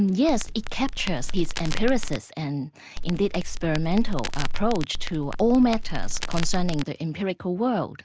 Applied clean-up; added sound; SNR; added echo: none; Crackle; -1 dB; none.